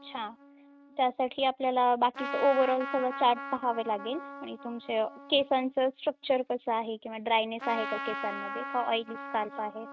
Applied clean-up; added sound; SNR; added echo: neural mask model RNNoise.